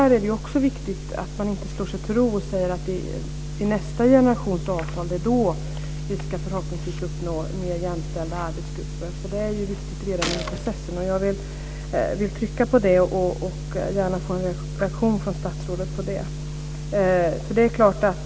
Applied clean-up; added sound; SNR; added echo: none; Gunshot, gunfire; 10 dB; none.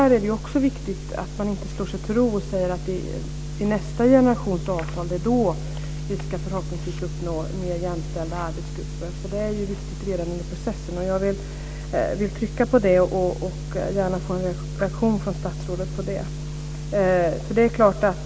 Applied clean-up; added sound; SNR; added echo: none; none; none; none.